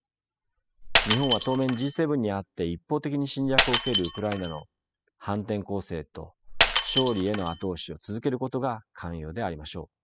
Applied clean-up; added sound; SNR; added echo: classical method spectral subtraction.